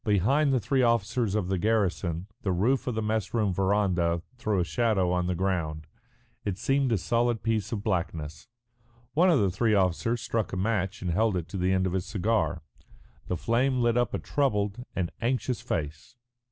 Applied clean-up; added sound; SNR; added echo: none; none; none; none.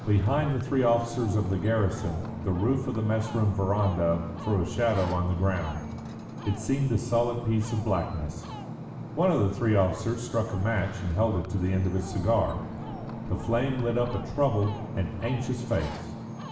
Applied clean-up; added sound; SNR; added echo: none; Ocean; 10 dB; reverberation time 1.0 s.